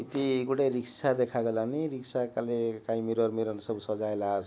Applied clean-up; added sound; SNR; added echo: none; none; none; none.